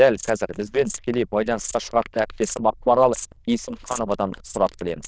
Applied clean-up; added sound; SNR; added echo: neural diffusion model UNIVERSE++.